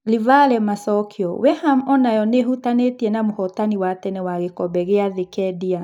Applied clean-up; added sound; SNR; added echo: none; none; none; none.